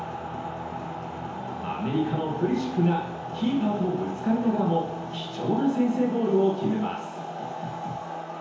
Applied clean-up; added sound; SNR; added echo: none; none; none; reverberation time 1.0 s.